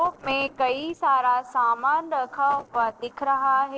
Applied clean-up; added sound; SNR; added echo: neural separator model SepFormer DNS4.